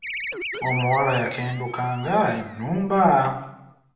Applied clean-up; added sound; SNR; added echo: none; Animal; 10 dB; reverberation time 0.7 s.